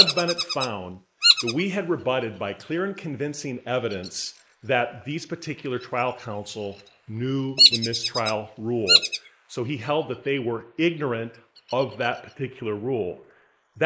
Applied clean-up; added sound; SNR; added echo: neural mask model Resemble Enhance denoiser.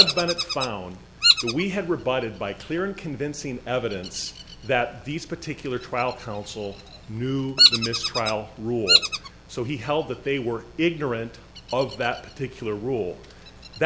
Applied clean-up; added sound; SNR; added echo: none; Bird vocalization, bird call, bird song; 0 dB; none.